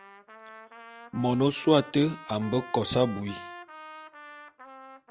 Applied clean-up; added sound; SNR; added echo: none; Trumpet; 17 dB; none.